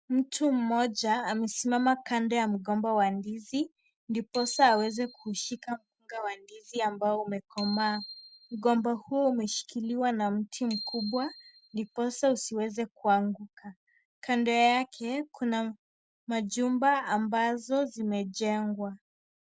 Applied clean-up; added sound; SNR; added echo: none; Bicycle bell; 16 dB; none.